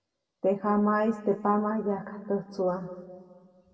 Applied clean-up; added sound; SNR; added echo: none; none; none; reverberation time 1.6 s.